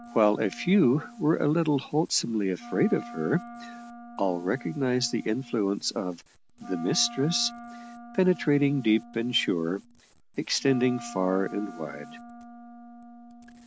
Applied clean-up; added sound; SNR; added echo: none; Wind instrument, woodwind instrument; 17 dB; none.